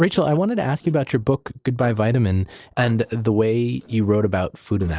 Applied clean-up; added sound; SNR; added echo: neural separator model SepFormer DNS4.